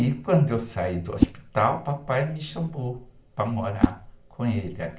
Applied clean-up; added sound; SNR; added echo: none; Whoosh, swoosh, swish; 4 dB; reverberation time 0.4 s.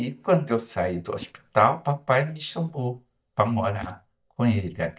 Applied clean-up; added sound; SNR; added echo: neural mask model DeepFilterNet 3.